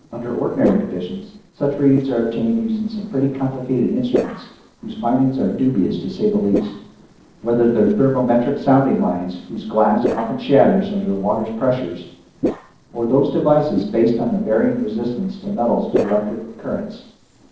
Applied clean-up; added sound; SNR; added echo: neural separator model SepFormer DNS4.